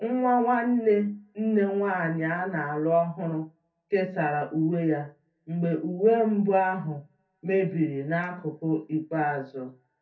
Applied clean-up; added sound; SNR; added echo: none; none; none; reverberation time 0.2 s.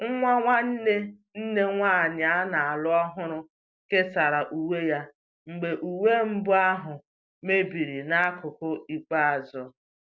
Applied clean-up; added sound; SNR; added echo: none; none; none; none.